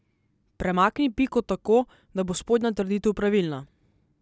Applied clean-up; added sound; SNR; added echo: none; none; none; none.